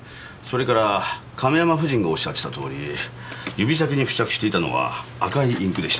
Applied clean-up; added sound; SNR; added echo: none; none; none; none.